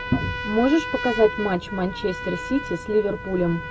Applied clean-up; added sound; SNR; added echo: none; Trumpet; 9 dB; none.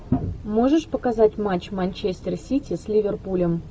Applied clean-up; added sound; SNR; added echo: none; none; none; none.